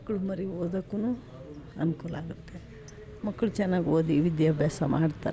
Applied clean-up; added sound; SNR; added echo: none; none; none; none.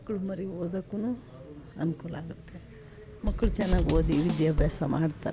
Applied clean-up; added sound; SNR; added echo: none; Drum / Drum kit; -2 dB; none.